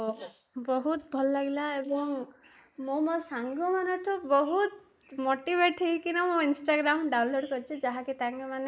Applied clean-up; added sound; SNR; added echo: neural mask model Resemble Enhance denoiser.